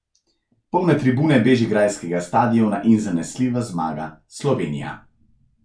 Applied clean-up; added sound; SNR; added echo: none; none; none; none.